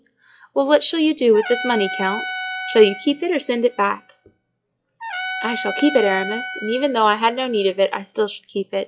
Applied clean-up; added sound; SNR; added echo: classical method log-MMSE.